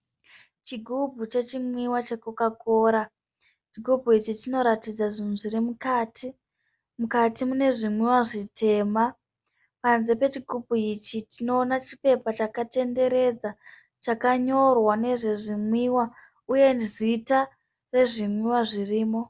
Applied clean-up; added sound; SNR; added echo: none; none; none; none.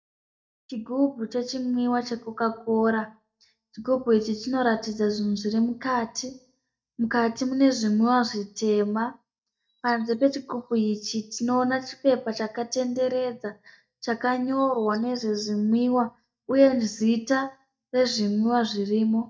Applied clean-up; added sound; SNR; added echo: neural mask model DeepFilterNet 3.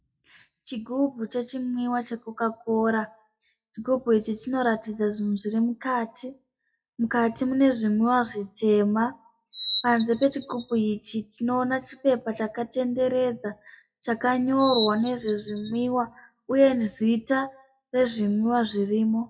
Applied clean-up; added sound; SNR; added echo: classical method WPE with log-MMSE.